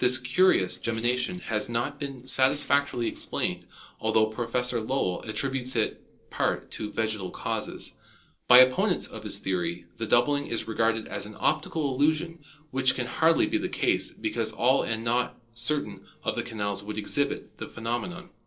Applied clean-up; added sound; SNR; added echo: neural separator model SepFormer DNS4.